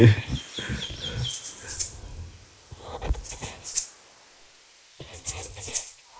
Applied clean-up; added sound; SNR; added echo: neural mask model Resemble Enhance denoiser.